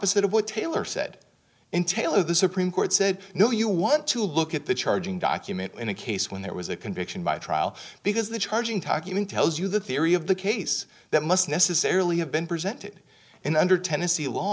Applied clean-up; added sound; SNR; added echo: none; none; none; none.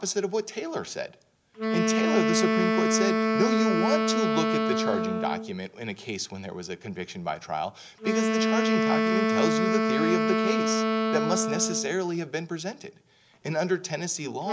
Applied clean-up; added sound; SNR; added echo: none; Wind instrument, woodwind instrument; -3 dB; none.